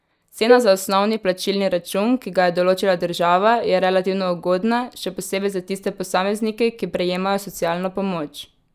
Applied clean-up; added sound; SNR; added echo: neural mask model DeepFilterNet 3.